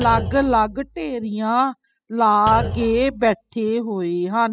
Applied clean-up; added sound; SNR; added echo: classical method spectral subtraction.